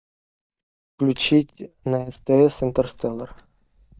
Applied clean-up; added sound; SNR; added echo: neural mask model DeepFilterNet 3.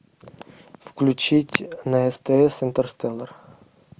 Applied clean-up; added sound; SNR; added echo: none; none; none; none.